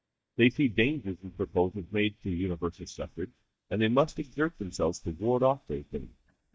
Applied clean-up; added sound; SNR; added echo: neural mask model DeepFilterNet 3.